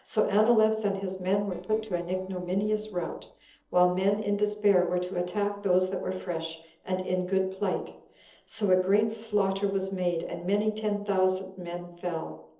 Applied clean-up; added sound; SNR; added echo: neural separator model SepFormer DNS4.